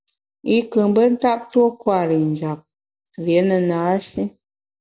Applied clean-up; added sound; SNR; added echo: none; none; none; none.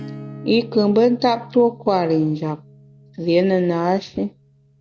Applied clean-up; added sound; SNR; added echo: none; Acoustic guitar / Strum; 19 dB; none.